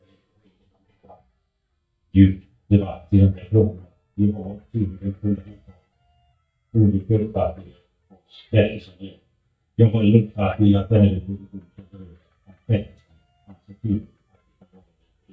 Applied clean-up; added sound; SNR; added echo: neural mask model DeepFilterNet 3.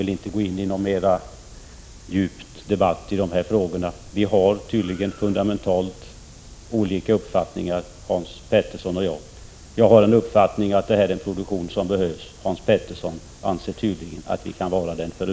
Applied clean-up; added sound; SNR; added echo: none; none; none; none.